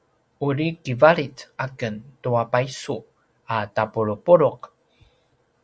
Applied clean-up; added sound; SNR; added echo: none; none; none; none.